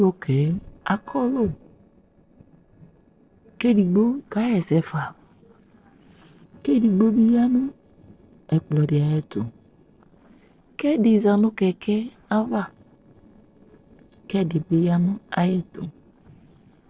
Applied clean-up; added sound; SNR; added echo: neural separator model SepFormer DNS4.